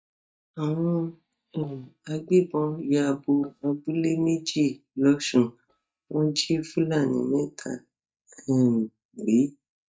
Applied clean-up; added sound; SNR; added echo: neural mask model DeepFilterNet 3.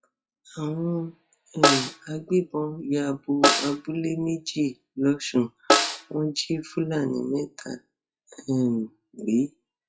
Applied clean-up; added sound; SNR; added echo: classical method WPE with log-MMSE.